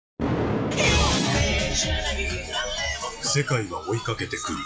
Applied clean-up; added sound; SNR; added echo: classical method log-MMSE.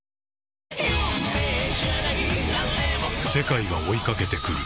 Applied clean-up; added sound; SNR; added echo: none; none; none; none.